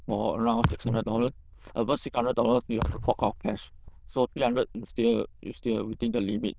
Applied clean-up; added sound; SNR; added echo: neural diffusion model UNIVERSE++.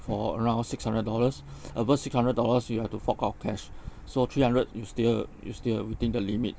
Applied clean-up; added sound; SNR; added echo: none; none; none; none.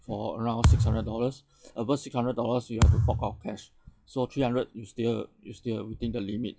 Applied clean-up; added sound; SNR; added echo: classical method log-MMSE.